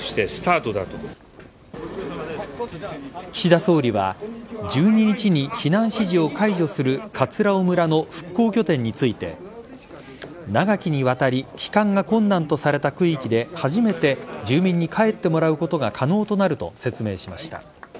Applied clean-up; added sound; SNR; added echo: none; none; none; none.